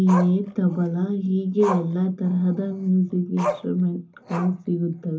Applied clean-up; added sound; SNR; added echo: none; Growling; 12 dB; reverberation time 0.3 s.